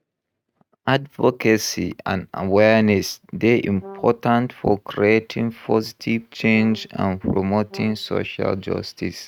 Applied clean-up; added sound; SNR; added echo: neural mask model RNNoise.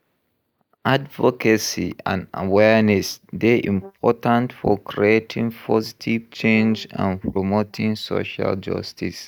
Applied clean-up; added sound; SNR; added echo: neural mask model DeepFilterNet 3.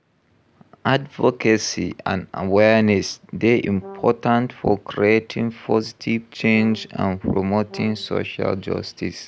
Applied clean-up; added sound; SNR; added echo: none; Brass instrument; 19 dB; none.